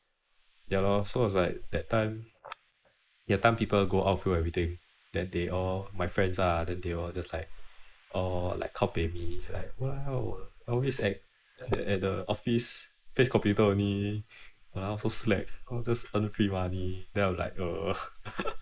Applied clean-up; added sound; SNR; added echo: neural mask model Resemble Enhance denoiser.